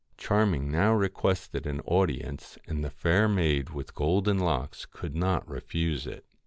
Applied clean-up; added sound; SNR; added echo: none; none; none; none.